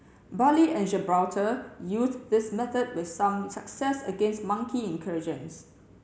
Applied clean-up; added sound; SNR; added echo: none; none; none; none.